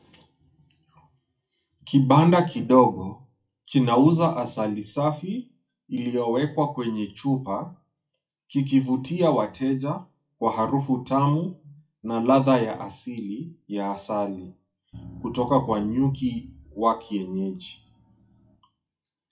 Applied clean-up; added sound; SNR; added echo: classical method WPE with log-MMSE.